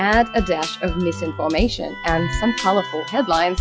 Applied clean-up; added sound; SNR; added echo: classical method log-MMSE.